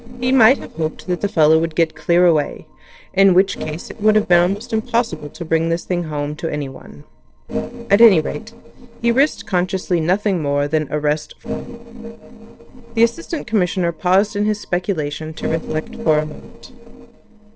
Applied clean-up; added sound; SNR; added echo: neural separator model SepFormer DNS4.